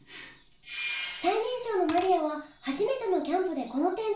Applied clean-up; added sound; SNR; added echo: none; Glass / Liquid; 17 dB; reverberation time 0.3 s.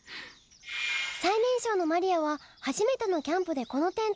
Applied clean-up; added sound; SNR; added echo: none; none; none; none.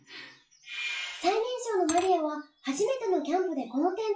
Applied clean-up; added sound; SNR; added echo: classical method WPE with log-MMSE.